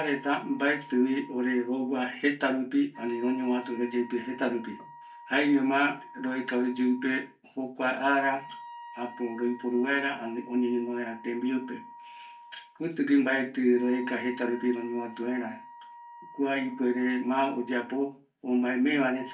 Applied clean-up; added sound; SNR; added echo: none; Wind instrument, woodwind instrument; 19 dB; reverberation time 0.3 s.